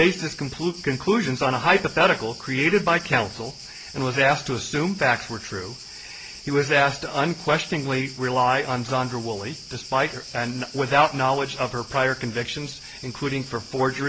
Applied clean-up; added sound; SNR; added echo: none; Cricket; 17 dB; none.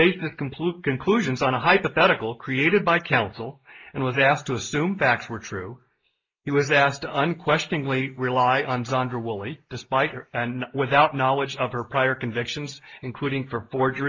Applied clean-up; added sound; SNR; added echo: neural mask model Resemble Enhance denoiser.